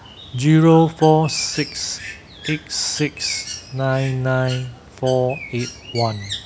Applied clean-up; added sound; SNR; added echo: none; Bird; 15 dB; none.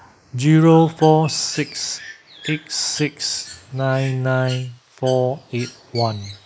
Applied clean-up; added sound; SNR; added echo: neural mask model Resemble Enhance denoiser.